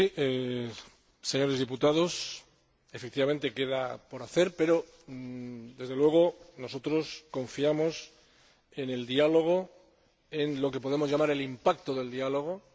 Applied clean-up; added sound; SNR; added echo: none; none; none; none.